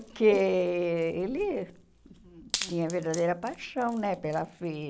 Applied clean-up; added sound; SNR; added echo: none; Wood; 15 dB; none.